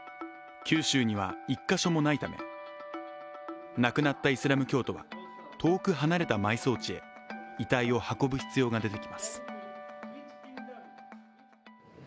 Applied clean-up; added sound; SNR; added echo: none; none; none; none.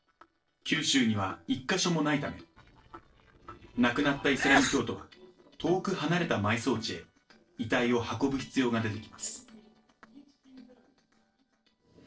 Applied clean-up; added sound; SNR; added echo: neural separator model SepFormer DNS4.